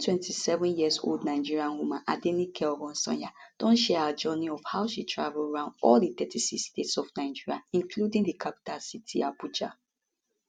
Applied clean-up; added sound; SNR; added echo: none; none; none; none.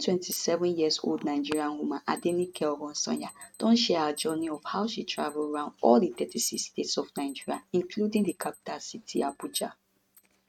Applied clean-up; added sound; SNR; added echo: neural mask model RNNoise.